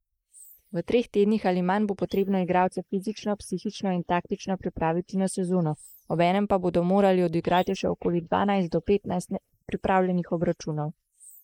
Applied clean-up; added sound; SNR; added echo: neural mask model Resemble Enhance denoiser.